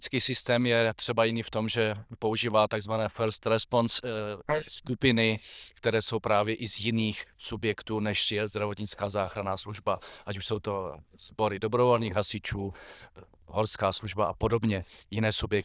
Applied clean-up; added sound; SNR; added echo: neural diffusion model UNIVERSE++.